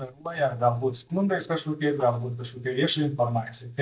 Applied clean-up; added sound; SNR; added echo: neural mask model DeepFilterNet 3.